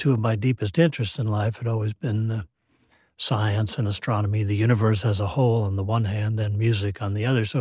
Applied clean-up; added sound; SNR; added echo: none; none; none; none.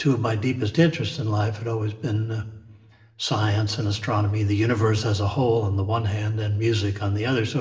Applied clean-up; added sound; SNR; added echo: none; none; none; reverberation time 0.8 s.